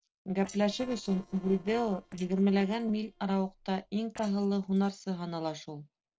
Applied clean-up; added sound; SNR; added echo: neural separator model SepFormer DNS4.